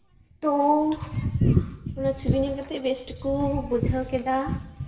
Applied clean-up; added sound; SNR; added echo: none; none; none; reverberation time 1.6 s.